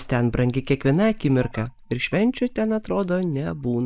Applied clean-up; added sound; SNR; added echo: neural mask model DeepFilterNet 3.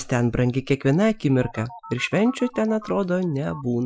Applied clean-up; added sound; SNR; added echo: classical method Wiener filter.